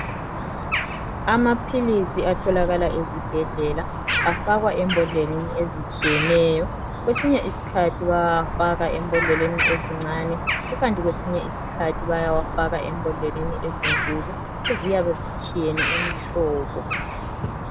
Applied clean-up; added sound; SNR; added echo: none; Bird vocalization, bird call, bird song; 3 dB; none.